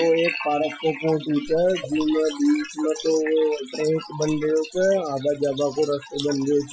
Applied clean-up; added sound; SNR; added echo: classical method Wiener filter.